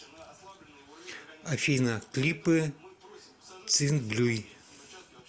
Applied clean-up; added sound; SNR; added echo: none; none; none; none.